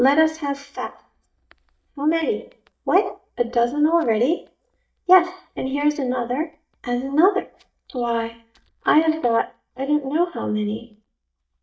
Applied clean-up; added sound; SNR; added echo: neural mask model DeepFilterNet 3.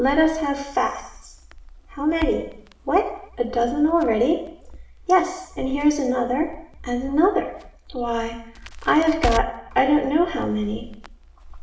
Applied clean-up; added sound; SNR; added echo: none; Crackle; 15 dB; reverberation time 0.7 s.